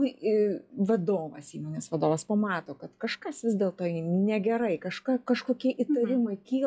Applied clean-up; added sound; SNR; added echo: classical method log-MMSE.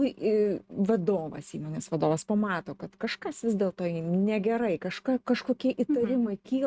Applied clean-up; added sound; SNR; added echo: neural mask model RNNoise.